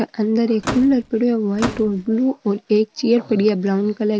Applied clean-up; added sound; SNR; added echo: none; Slam / Microwave oven; 11 dB; none.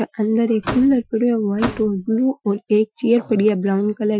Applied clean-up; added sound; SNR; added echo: classical method Wiener filter.